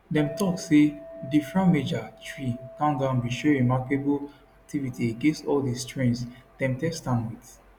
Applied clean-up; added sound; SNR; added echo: none; Chink, clink; 20 dB; none.